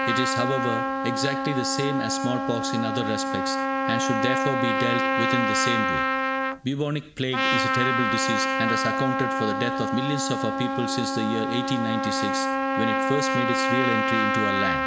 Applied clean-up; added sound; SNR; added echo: none; Trumpet; -3 dB; none.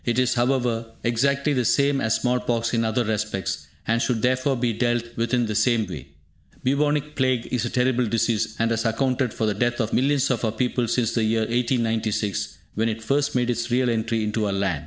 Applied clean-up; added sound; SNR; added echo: none; none; none; none.